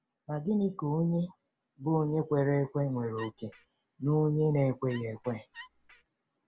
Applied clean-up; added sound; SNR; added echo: none; Wood; 20 dB; none.